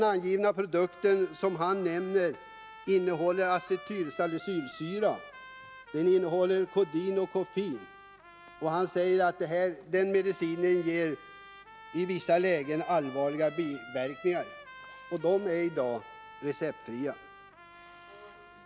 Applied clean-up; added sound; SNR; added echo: none; Trumpet; 19 dB; none.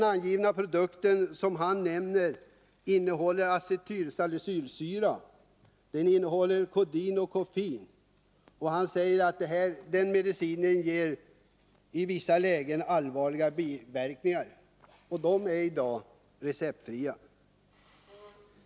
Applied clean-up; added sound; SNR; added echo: none; none; none; none.